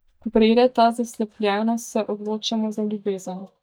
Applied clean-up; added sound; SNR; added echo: neural mask model DeepFilterNet 3.